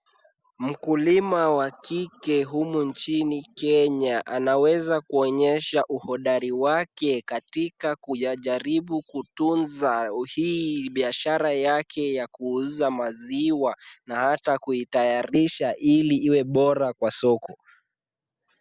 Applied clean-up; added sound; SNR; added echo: none; none; none; none.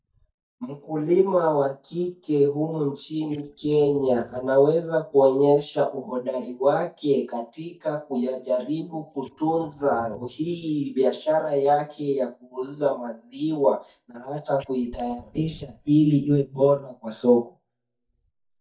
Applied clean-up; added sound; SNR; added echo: neural mask model DeepFilterNet 3.